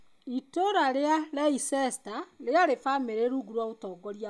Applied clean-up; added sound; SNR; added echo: none; none; none; none.